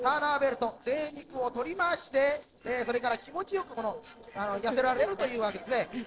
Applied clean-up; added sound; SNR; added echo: neural separator model SepFormer DNS4.